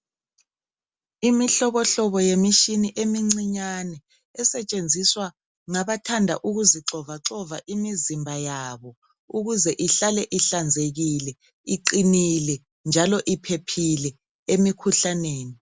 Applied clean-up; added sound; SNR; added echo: none; none; none; none.